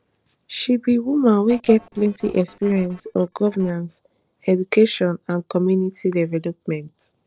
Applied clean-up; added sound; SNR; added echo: neural separator model SepFormer DNS4.